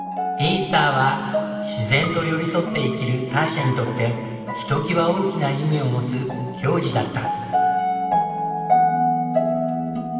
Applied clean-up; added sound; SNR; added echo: none; none; none; reverberation time 2.3 s.